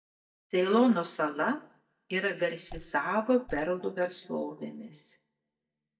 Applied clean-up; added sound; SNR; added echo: neural mask model DeepFilterNet 3.